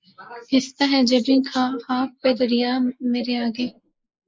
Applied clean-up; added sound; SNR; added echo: neural mask model Resemble Enhance denoiser.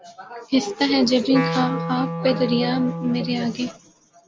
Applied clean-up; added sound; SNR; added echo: none; Wind instrument, woodwind instrument; 7 dB; none.